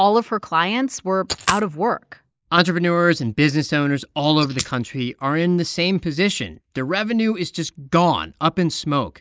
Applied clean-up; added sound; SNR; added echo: neural mask model Resemble Enhance denoiser.